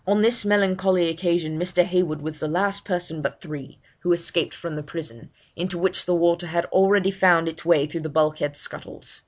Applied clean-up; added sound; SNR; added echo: none; none; none; none.